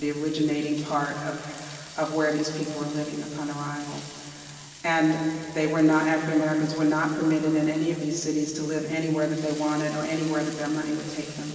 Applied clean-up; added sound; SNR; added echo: none; Frying (food); 18 dB; reverberation time 2.4 s.